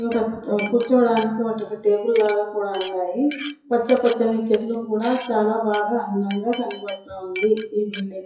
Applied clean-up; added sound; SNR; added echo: classical method WPE with log-MMSE.